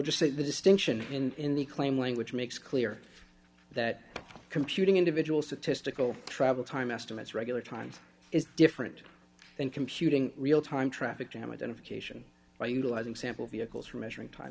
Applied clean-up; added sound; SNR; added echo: none; none; none; none.